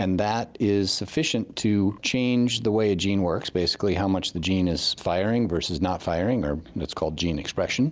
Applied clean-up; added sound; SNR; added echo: none; none; none; none.